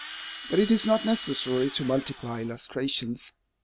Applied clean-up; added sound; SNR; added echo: none; Drill; 14 dB; none.